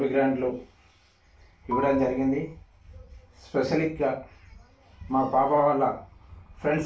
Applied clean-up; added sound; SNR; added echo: none; Marimba, xylophone; 10 dB; reverberation time 0.3 s.